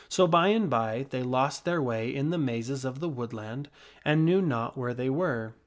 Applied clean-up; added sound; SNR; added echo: none; none; none; none.